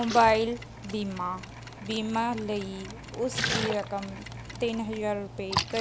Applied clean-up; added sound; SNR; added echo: none; Splash, splatter + Mechanisms; 7 dB; none.